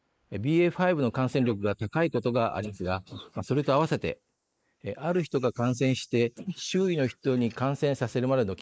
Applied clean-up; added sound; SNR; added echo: neural mask model Resemble Enhance denoiser.